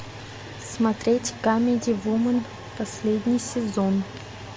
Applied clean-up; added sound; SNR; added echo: none; none; none; none.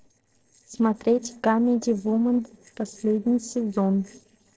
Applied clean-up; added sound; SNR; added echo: neural separator model SepFormer DNS4.